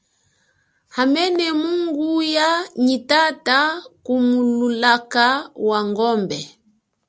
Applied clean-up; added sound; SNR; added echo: none; none; none; none.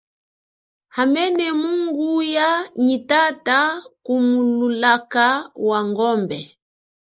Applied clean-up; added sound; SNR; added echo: neural mask model Resemble Enhance denoiser.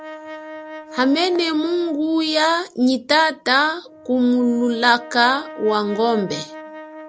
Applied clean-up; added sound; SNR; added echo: none; Brass instrument; 17 dB; none.